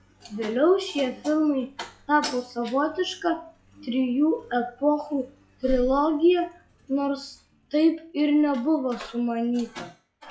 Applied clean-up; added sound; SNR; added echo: classical method log-MMSE.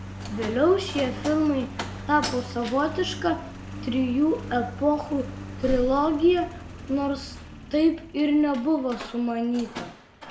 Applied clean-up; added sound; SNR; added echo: none; Slam + Engine; 11 dB; none.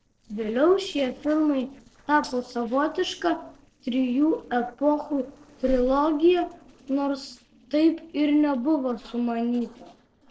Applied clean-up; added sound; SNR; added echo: neural separator model SepFormer DNS4.